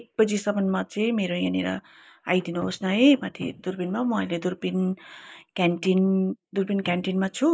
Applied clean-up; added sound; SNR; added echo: neural mask model Resemble Enhance denoiser.